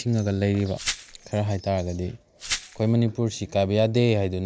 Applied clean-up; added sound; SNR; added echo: none; Glass; 10 dB; none.